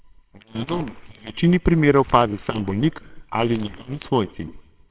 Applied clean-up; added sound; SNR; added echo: neural separator model SepFormer WHAMR!.